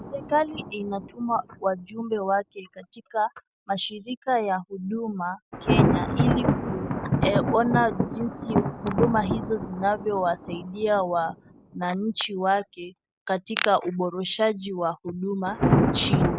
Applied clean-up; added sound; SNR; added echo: none; Thunder; 2 dB; none.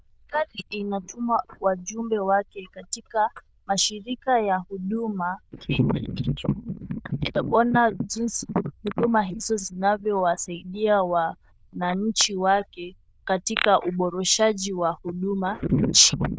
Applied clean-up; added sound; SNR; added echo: neural diffusion model UNIVERSE++.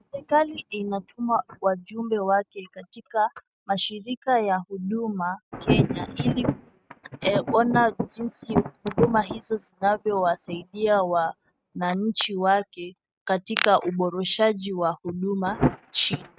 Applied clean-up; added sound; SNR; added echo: neural mask model RNNoise.